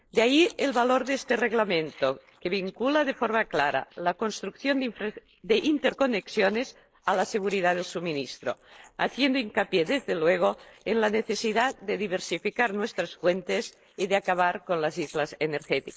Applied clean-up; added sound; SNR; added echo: neural mask model Resemble Enhance denoiser.